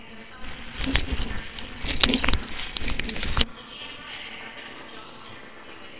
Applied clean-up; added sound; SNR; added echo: neural separator model SepFormer WHAMR!.